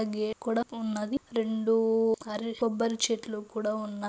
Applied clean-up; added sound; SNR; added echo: neural mask model Resemble Enhance denoiser.